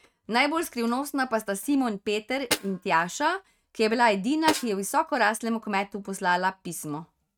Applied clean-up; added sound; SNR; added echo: neural mask model RNNoise.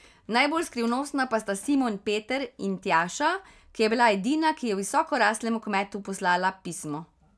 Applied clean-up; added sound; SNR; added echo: none; none; none; none.